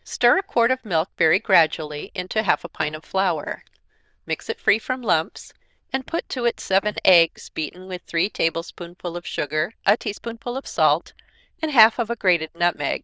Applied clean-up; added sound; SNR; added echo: neural diffusion model UNIVERSE++.